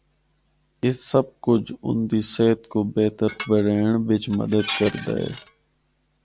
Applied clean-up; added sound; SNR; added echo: none; Dishes, pots, and pans; 13 dB; none.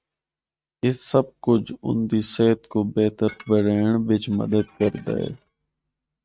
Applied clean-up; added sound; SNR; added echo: neural mask model RNNoise.